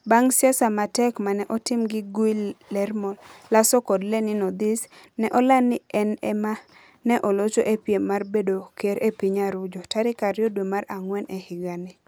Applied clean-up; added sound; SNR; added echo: none; none; none; none.